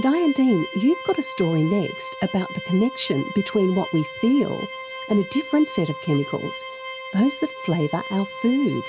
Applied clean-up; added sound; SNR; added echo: none; Organ; 12 dB; none.